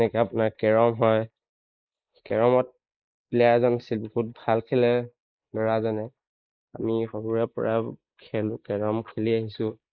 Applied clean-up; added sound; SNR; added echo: neural mask model Resemble Enhance denoiser.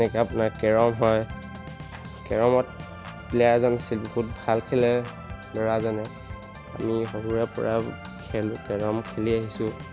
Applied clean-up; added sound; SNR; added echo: none; Organ; 13 dB; none.